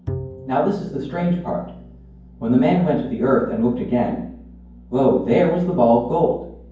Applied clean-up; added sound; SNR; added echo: none; Bowed string instrument; 17 dB; reverberation time 0.9 s.